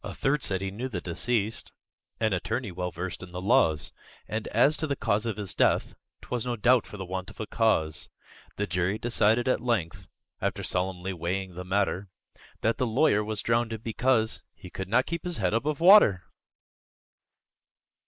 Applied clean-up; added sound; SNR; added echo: neural mask model Resemble Enhance denoiser.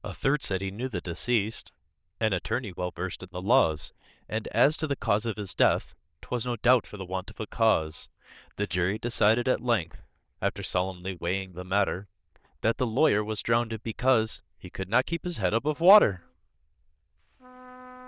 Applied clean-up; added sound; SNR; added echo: neural diffusion model UNIVERSE++.